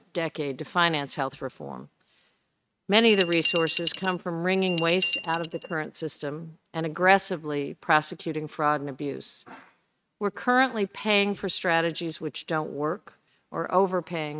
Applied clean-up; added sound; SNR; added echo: neural mask model RNNoise.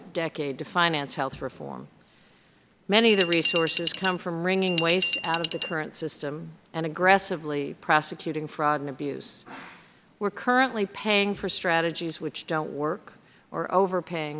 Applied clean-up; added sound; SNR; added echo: none; Glass; 4 dB; none.